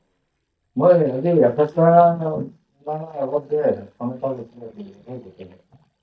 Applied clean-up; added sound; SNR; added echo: neural mask model DeepFilterNet 3.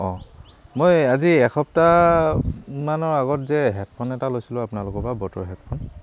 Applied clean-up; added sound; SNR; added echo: none; none; none; none.